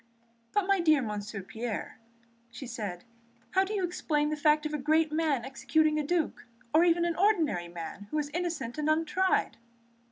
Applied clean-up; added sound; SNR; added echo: none; none; none; none.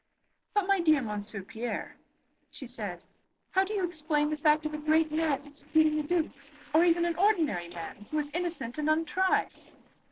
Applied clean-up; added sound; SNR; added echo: neural separator model SepFormer DNS4.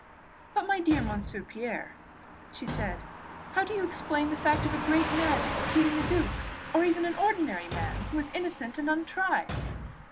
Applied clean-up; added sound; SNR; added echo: none; Car passing by / Truck + Thump, thud; 5 dB; none.